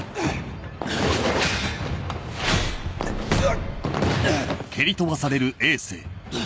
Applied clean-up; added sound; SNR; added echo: none; none; none; none.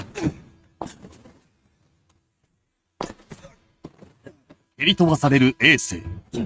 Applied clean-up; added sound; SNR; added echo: neural mask model RNNoise.